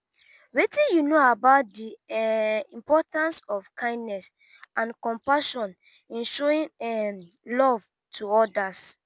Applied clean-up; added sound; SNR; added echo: none; none; none; none.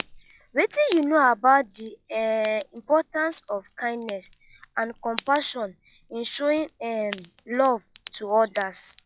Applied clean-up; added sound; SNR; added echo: classical method log-MMSE.